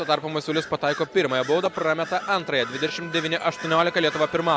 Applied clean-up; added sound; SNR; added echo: none; Bird vocalization, bird call, bird song; 16 dB; none.